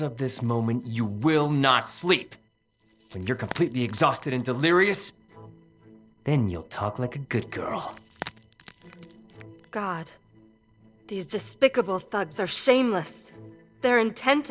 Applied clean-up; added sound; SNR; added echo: neural separator model SepFormer DNS4.